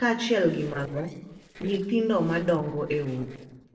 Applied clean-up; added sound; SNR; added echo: neural separator model SepFormer DNS4.